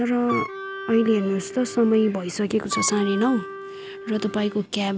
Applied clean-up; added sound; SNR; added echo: none; Wind instrument, woodwind instrument; 11 dB; none.